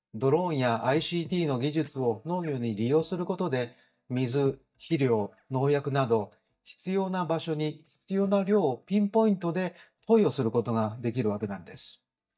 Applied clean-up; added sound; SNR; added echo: neural mask model DeepFilterNet 3.